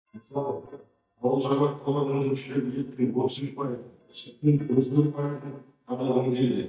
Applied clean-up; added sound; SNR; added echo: neural mask model DeepFilterNet 3.